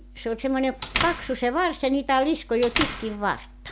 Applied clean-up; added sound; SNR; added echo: none; Door; 8 dB; none.